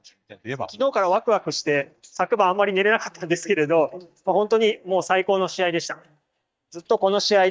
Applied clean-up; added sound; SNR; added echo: neural mask model DeepFilterNet 3.